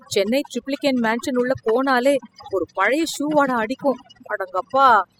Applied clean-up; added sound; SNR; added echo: classical method spectral subtraction.